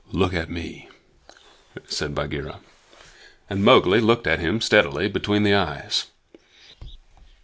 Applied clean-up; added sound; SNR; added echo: none; none; none; none.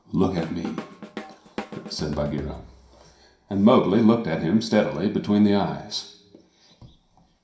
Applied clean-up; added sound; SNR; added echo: none; Drum kit; 15 dB; reverberation time 0.5 s.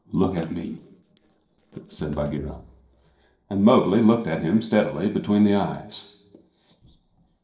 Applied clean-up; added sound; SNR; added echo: neural separator model SepFormer DNS4.